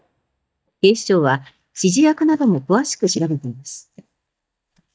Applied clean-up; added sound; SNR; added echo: neural mask model DeepFilterNet 3.